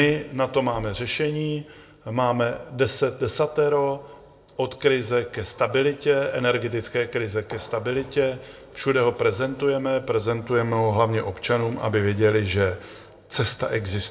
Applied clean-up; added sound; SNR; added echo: none; none; none; reverberation time 0.4 s.